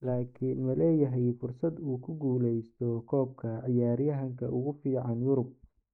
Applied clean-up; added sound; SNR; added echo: neural mask model DeepFilterNet 3.